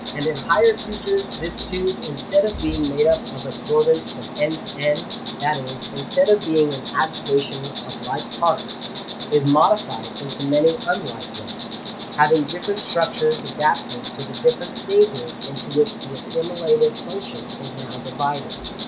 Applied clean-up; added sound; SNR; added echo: none; Insect; 9 dB; none.